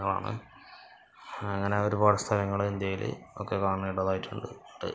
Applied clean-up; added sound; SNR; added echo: none; none; none; none.